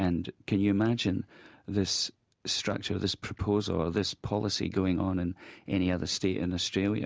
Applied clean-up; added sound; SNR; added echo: none; none; none; none.